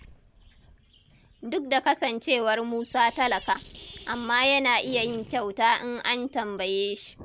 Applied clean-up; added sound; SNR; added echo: none; Sink (filling or washing); 19 dB; none.